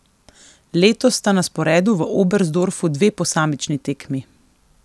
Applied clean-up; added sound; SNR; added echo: none; none; none; none.